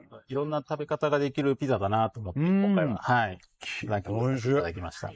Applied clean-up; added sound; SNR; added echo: neural mask model Resemble Enhance denoiser.